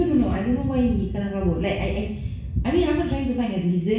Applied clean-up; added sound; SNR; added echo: none; none; none; reverberation time 0.6 s.